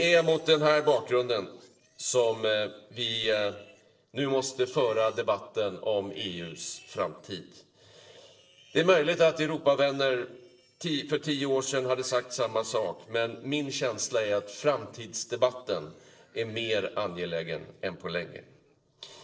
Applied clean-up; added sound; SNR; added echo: neural separator model SepFormer DNS4.